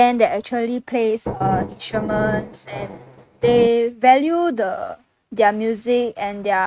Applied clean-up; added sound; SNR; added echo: neural mask model RNNoise.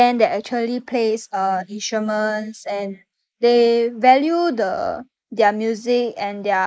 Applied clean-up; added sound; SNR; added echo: neural mask model Resemble Enhance denoiser.